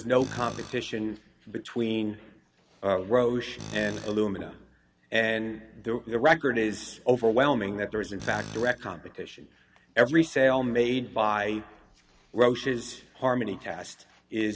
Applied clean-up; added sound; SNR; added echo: none; Tools; 16 dB; none.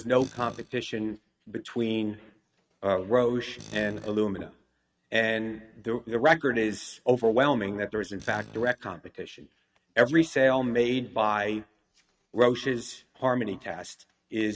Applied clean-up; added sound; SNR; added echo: neural mask model RNNoise.